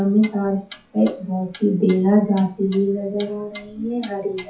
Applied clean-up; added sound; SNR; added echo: classical method WPE with log-MMSE.